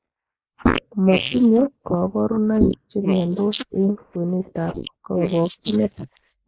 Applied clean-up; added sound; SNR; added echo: neural mask model Resemble Enhance denoiser.